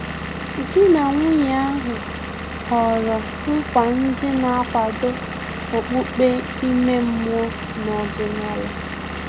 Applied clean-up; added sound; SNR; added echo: none; Engine / Vehicle; 7 dB; none.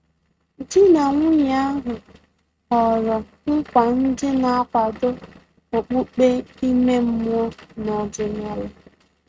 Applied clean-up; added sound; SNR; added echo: neural mask model RNNoise.